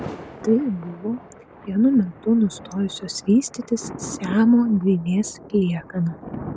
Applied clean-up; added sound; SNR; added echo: none; Thunder; 16 dB; none.